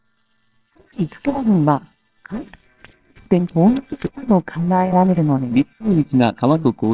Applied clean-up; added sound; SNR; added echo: neural separator model SepFormer WHAMR!.